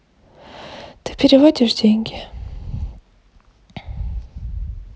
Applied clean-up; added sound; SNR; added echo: none; none; none; none.